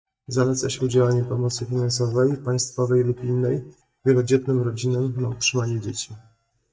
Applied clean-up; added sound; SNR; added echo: neural mask model DeepFilterNet 3.